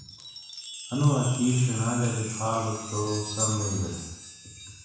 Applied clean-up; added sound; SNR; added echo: none; Chime; 8 dB; reverberation time 1.1 s.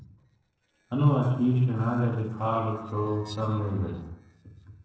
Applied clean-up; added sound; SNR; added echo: neural separator model SepFormer DNS4.